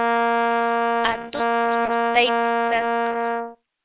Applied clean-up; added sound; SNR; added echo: neural separator model SepFormer WHAM!.